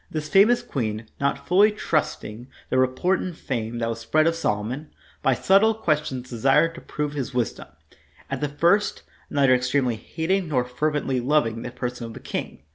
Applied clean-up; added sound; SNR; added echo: none; none; none; none.